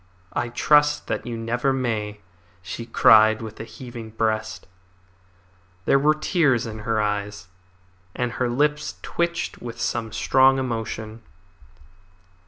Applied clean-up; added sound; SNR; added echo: none; none; none; none.